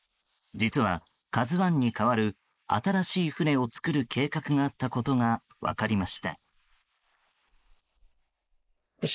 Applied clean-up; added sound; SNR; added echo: neural mask model Resemble Enhance denoiser.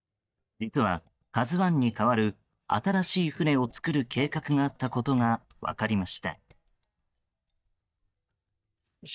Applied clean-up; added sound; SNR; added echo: neural mask model DeepFilterNet 3.